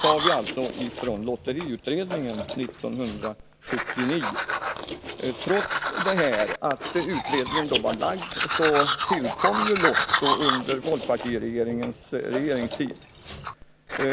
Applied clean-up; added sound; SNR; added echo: none; Domestic sounds, home sounds; 0 dB; none.